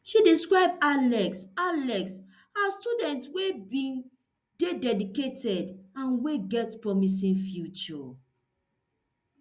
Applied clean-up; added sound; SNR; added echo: none; none; none; none.